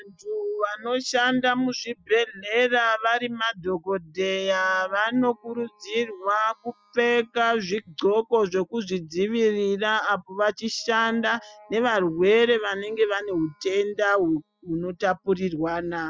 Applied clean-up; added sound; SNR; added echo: classical method spectral subtraction.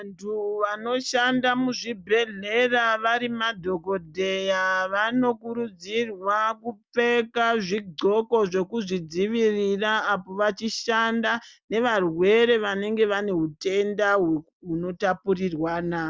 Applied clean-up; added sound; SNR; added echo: none; none; none; none.